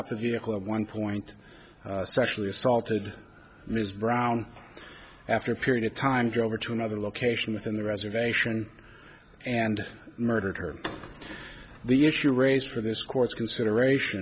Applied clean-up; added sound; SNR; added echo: none; none; none; none.